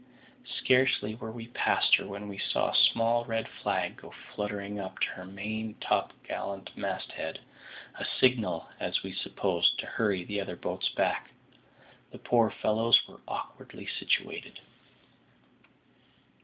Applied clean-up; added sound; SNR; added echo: none; none; none; none.